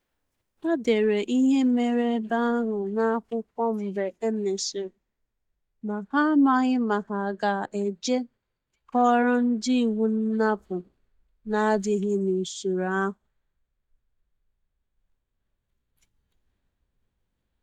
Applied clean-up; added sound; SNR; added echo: neural mask model DeepFilterNet 3.